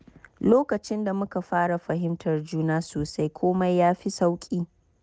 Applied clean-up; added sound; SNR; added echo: none; none; none; none.